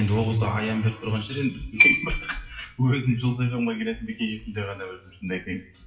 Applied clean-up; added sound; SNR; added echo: classical method WPE with log-MMSE.